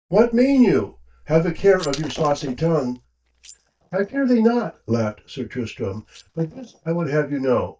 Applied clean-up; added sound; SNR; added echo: neural mask model DeepFilterNet 3.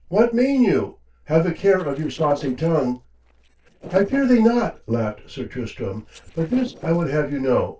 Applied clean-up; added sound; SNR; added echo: neural separator model SepFormer DNS4.